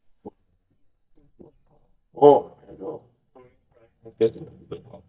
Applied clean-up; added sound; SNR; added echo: neural mask model DeepFilterNet 3.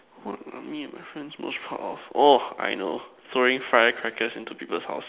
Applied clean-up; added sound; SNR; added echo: none; none; none; none.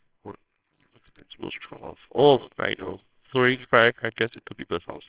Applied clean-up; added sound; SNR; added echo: neural separator model SepFormer WHAMR!.